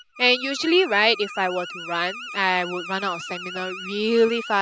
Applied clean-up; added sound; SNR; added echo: classical method spectral subtraction.